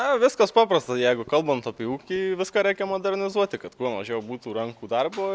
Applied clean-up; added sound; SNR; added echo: none; none; none; none.